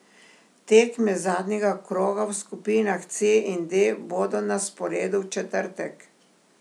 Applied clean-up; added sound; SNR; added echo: none; none; none; none.